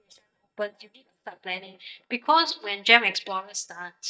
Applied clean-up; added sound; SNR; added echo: neural mask model DeepFilterNet 3.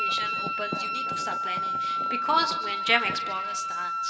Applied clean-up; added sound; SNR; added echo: none; Wind instrument, woodwind instrument; -1 dB; reverberation time 1.9 s.